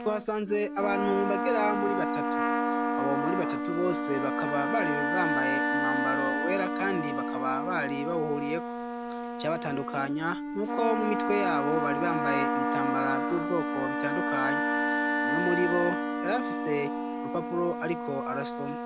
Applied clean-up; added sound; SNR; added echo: none; Wind instrument, woodwind instrument + Trumpet; -2 dB; none.